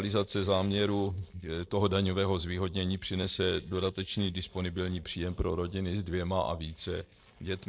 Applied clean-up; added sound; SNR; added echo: neural separator model SepFormer DNS4.